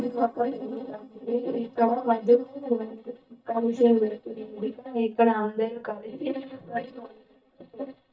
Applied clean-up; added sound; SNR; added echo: neural mask model DeepFilterNet 3.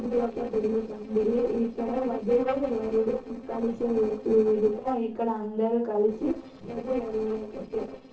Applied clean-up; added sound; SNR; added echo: neural separator model SepFormer DNS4.